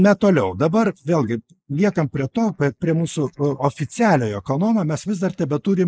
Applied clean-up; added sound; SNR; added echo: neural mask model Resemble Enhance denoiser.